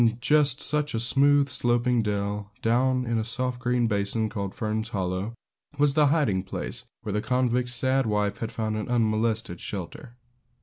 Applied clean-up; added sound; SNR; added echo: none; none; none; none.